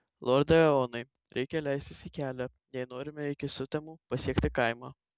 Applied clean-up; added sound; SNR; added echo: none; none; none; none.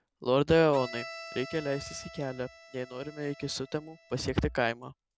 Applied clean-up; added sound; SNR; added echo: none; Bowed string instrument; 17 dB; none.